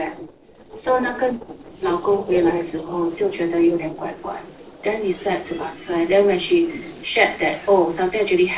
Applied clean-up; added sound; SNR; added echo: neural separator model SepFormer DNS4.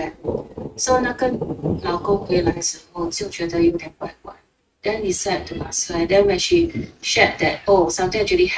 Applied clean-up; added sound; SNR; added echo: neural mask model RNNoise.